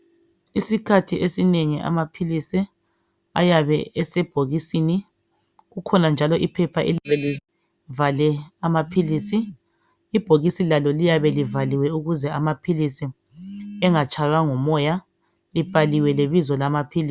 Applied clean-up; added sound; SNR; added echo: none; none; none; none.